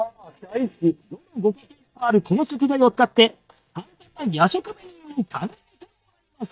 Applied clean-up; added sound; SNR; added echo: neural mask model DeepFilterNet 3.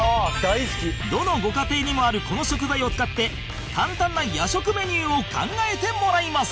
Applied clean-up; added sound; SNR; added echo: none; Thunder; 11 dB; none.